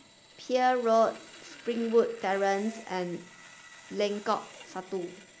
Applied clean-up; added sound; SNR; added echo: none; Sawing; 20 dB; none.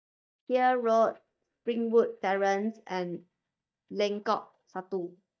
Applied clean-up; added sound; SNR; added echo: neural mask model DeepFilterNet 3.